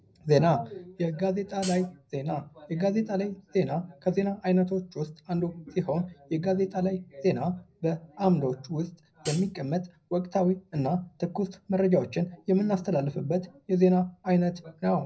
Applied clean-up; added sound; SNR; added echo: none; Hi-hat; 13 dB; reverberation time 0.4 s.